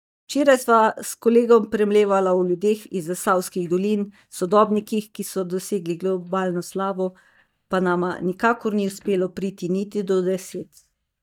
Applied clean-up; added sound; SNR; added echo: neural mask model DeepFilterNet 3.